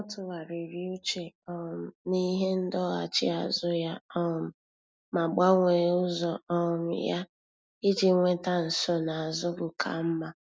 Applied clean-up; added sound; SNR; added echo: none; none; none; none.